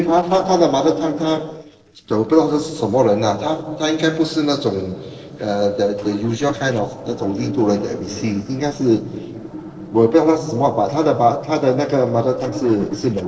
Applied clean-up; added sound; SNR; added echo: neural separator model SepFormer DNS4.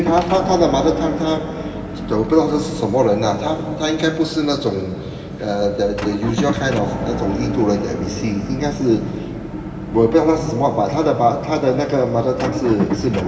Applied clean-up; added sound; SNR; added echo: none; Motor vehicle (road) / Engine; 7 dB; reverberation time 2.4 s.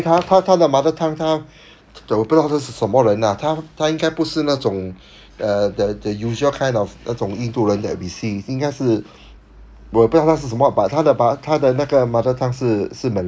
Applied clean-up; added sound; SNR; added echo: none; none; none; none.